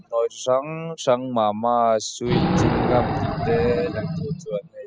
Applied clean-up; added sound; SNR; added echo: classical method spectral subtraction.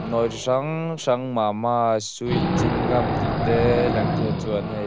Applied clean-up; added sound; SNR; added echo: none; Wild animals; 1 dB; none.